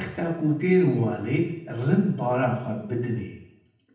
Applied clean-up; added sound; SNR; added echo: none; none; none; reverberation time 0.8 s.